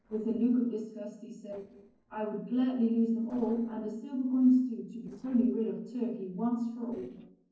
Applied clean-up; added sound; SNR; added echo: neural separator model SepFormer DNS4.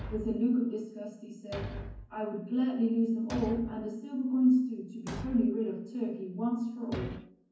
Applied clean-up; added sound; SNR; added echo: none; Thump, thud; 13 dB; reverberation time 0.9 s.